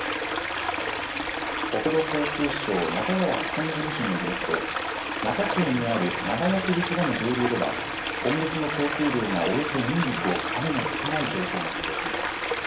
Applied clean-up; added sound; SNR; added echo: none; Stream; 1 dB; reverberation time 1.1 s.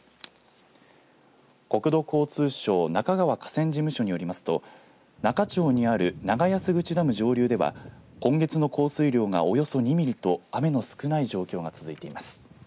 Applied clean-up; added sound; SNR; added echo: none; none; none; none.